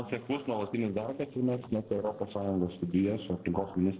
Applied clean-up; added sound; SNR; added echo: neural separator model SepFormer DNS4.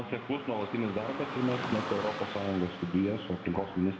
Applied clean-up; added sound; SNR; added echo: none; Car passing by / Traffic noise, roadway noise; 9 dB; reverberation time 1.6 s.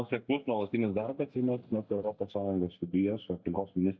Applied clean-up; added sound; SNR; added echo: neural mask model DeepFilterNet 3.